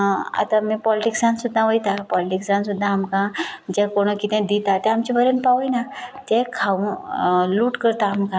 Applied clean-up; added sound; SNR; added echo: none; none; none; none.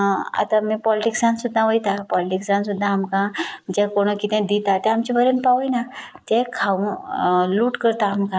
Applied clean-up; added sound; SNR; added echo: neural mask model Resemble Enhance denoiser.